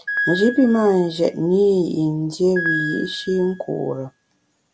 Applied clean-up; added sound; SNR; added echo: none; Piano; 9 dB; none.